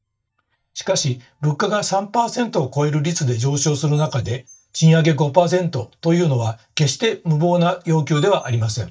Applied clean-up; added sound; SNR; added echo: neural mask model DeepFilterNet 3.